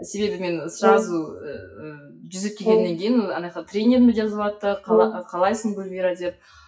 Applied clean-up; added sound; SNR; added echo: classical method WPE with log-MMSE.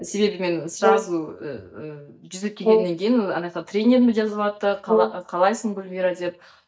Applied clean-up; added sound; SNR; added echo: neural mask model DeepFilterNet 3.